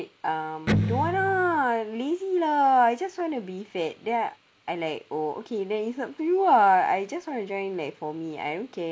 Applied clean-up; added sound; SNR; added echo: none; Electric guitar; 1 dB; none.